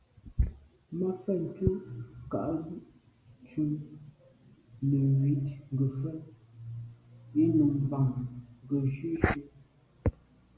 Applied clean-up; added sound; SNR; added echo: none; none; none; none.